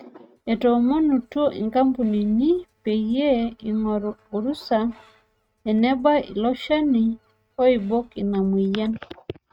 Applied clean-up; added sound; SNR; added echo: neural mask model RNNoise.